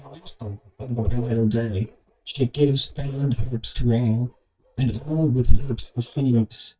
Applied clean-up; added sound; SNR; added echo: neural mask model DeepFilterNet 3.